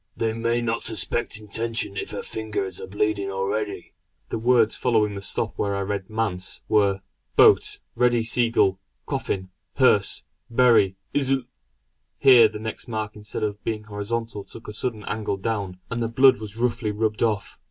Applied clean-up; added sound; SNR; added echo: none; none; none; none.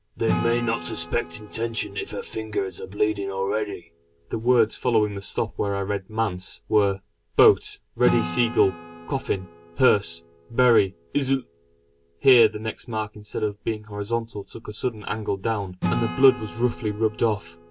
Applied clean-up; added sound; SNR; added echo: none; Acoustic guitar / Strum; 13 dB; none.